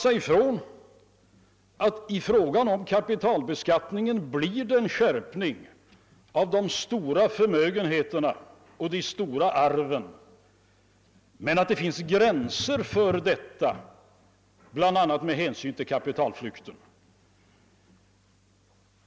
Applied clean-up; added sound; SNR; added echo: none; none; none; none.